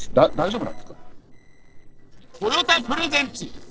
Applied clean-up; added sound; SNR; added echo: neural separator model SepFormer DNS4.